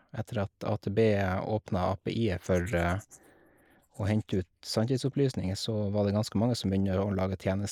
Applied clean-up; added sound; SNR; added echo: neural mask model Resemble Enhance denoiser.